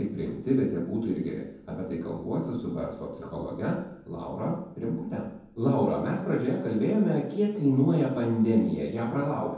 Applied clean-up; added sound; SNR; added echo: none; none; none; reverberation time 0.9 s.